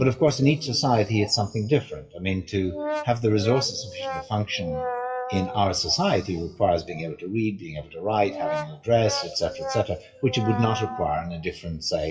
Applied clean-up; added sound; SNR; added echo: classical method WPE with log-MMSE.